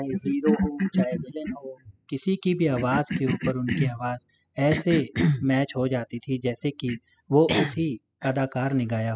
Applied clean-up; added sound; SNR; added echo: classical method spectral subtraction.